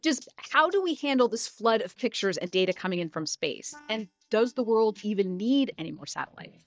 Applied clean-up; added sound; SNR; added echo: neural mask model DeepFilterNet 3.